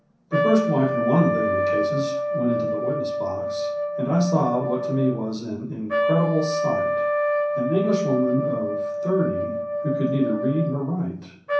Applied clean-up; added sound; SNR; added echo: none; Trumpet; 1 dB; reverberation time 0.6 s.